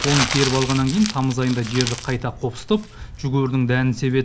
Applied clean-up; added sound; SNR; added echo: none; Crumpling, crinkling; 9 dB; none.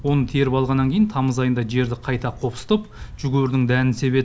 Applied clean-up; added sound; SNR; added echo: none; none; none; none.